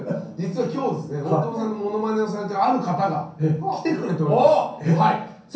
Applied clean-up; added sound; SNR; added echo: none; none; none; reverberation time 0.6 s.